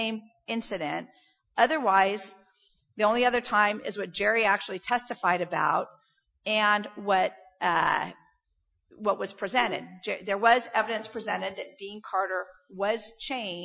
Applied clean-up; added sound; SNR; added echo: classical method Wiener filter.